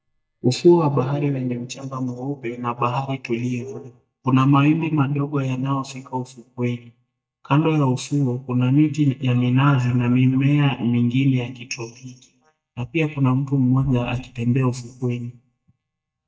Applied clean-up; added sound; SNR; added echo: neural mask model DeepFilterNet 3.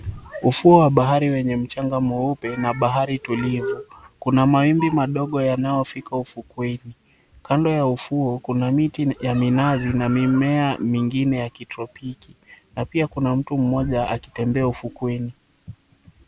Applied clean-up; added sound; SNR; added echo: none; none; none; none.